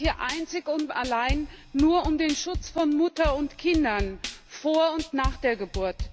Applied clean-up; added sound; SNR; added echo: none; Drum kit; 9 dB; none.